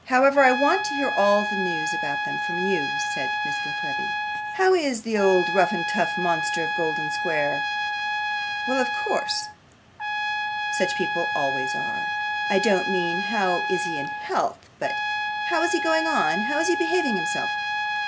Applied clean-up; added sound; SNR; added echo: none; Trumpet; 1 dB; none.